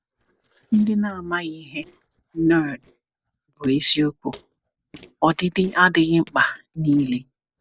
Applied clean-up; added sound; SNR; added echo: neural separator model SepFormer DNS4.